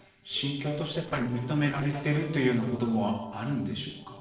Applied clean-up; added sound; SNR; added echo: neural separator model SepFormer DNS4.